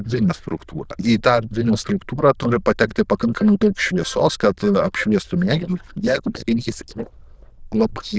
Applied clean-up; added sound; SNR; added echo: neural diffusion model UNIVERSE++.